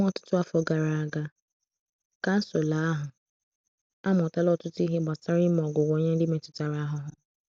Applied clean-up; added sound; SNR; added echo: none; none; none; none.